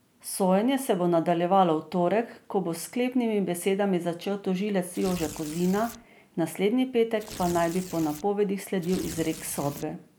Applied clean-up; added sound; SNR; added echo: none; Tearing; 15 dB; none.